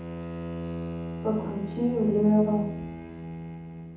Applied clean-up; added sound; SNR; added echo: none; Bowed string instrument; 7 dB; reverberation time 0.6 s.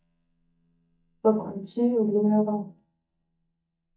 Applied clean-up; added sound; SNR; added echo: neural mask model DeepFilterNet 3.